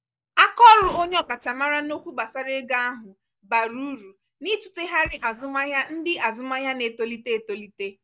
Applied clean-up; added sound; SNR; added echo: neural mask model DeepFilterNet 3.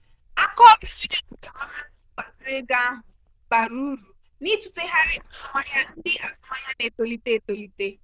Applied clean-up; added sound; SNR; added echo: neural diffusion model UNIVERSE++.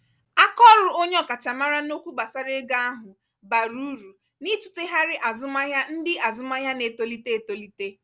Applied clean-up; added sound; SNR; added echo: none; none; none; none.